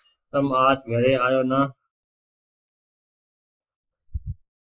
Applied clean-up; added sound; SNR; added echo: neural mask model Resemble Enhance denoiser.